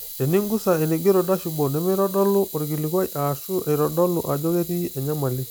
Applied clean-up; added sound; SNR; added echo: none; Camera; 14 dB; none.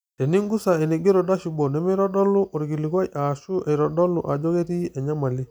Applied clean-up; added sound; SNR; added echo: none; none; none; none.